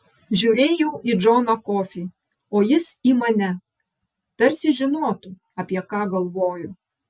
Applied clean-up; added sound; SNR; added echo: none; none; none; none.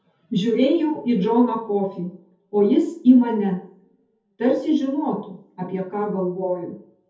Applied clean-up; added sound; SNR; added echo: none; none; none; reverberation time 0.5 s.